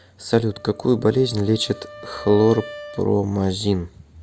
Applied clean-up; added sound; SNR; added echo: none; Wind instrument, woodwind instrument; 19 dB; none.